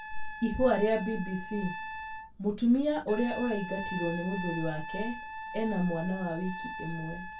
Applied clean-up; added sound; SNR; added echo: none; Trumpet; 10 dB; reverberation time 0.2 s.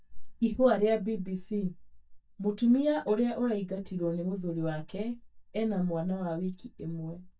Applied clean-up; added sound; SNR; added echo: neural mask model DeepFilterNet 3.